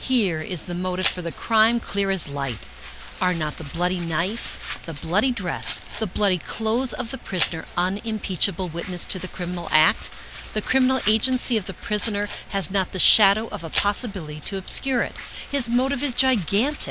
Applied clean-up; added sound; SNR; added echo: none; Domestic sounds, home sounds; 11 dB; none.